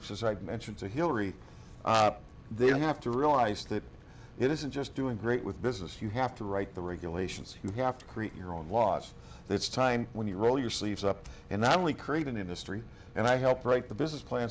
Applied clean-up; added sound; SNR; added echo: none; none; none; none.